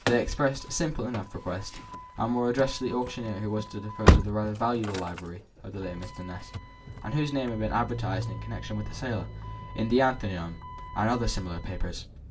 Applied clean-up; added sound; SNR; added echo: none; Slam / Engine starting; 2 dB; reverberation time 0.2 s.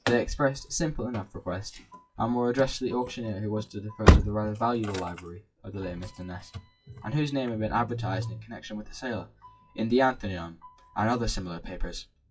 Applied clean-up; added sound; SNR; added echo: classical method WPE with log-MMSE.